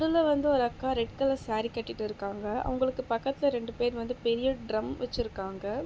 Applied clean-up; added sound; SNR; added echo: none; none; none; none.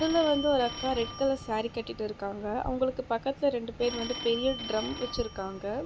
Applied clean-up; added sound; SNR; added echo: none; Telephone; 12 dB; none.